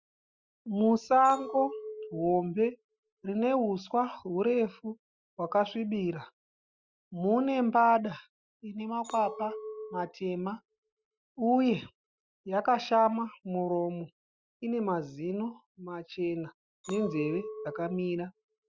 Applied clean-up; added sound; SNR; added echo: classical method Wiener filter.